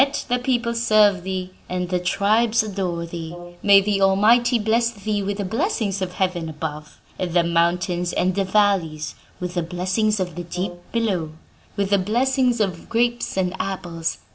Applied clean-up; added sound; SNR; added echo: none; Brass instrument; 19 dB; none.